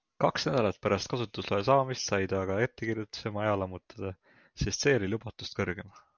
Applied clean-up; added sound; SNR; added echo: none; none; none; none.